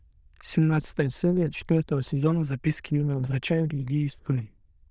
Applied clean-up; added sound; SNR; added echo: neural diffusion model UNIVERSE++.